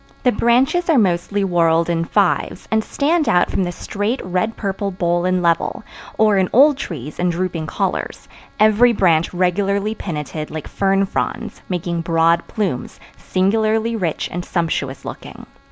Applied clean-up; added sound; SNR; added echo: none; none; none; none.